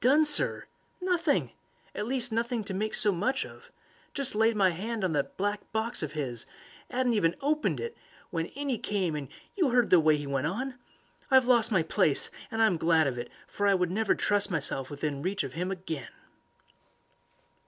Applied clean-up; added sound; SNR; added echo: none; none; none; none.